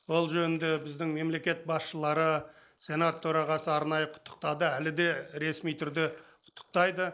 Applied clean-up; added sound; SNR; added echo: neural mask model Resemble Enhance denoiser.